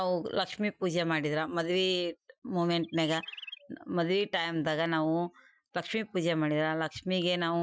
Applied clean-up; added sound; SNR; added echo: classical method Wiener filter.